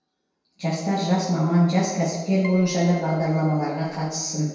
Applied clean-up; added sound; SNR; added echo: none; Keyboard (musical); 19 dB; reverberation time 1.2 s.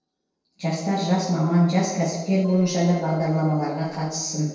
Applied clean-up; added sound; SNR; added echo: neural separator model SepFormer DNS4.